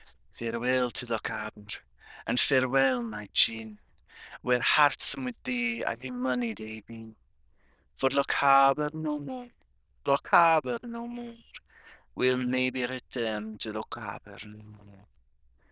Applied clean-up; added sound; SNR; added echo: neural diffusion model UNIVERSE++.